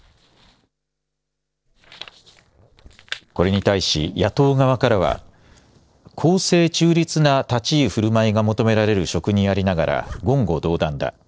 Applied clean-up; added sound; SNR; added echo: neural separator model SepFormer DNS4.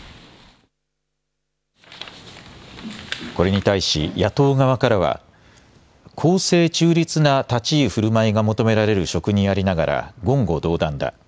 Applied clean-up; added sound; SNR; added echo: none; none; none; none.